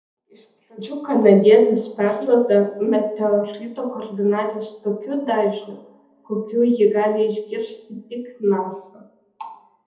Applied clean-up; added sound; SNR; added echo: none; none; none; reverberation time 0.7 s.